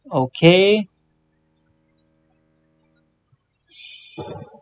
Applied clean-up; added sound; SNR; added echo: classical method spectral subtraction.